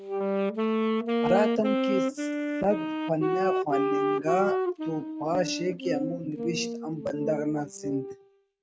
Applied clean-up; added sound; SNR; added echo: neural mask model RNNoise.